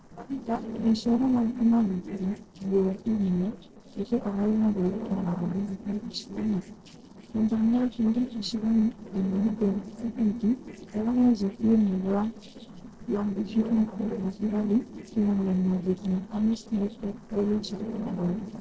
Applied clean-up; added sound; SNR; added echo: neural separator model SepFormer DNS4.